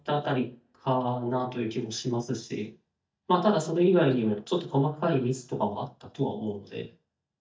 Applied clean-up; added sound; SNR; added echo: neural mask model DeepFilterNet 3.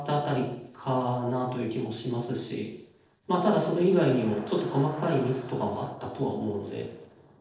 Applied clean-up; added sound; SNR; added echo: neural separator model SepFormer DNS4.